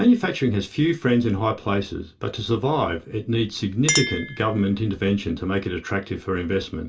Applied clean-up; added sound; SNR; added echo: none; Chink, clink; 12 dB; reverberation time 0.2 s.